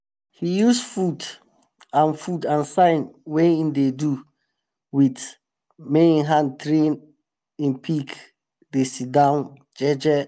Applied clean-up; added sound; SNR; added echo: none; none; none; none.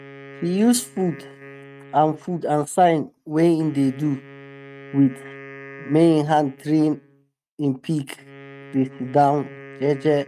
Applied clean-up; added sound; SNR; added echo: neural mask model RNNoise.